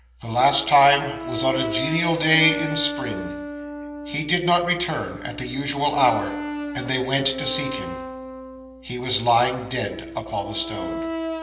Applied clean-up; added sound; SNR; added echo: none; Brass instrument; 10 dB; reverberation time 1.6 s.